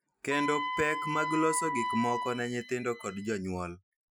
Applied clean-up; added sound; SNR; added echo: classical method Wiener filter.